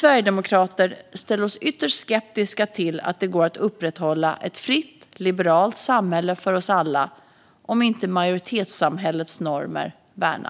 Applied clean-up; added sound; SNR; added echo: none; none; none; none.